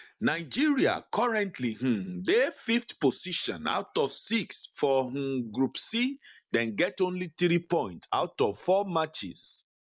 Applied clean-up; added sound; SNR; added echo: neural mask model Resemble Enhance denoiser.